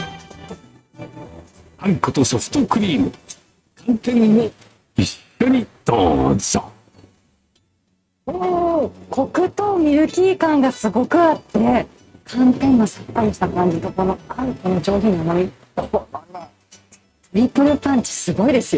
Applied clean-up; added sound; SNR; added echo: neural mask model RNNoise.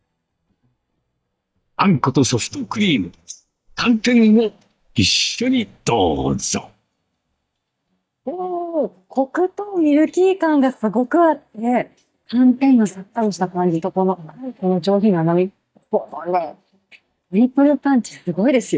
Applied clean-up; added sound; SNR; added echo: neural mask model DeepFilterNet 3.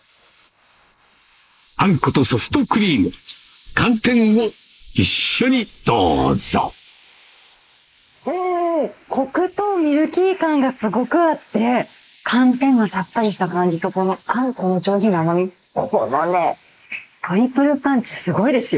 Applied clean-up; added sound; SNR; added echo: neural mask model Resemble Enhance denoiser.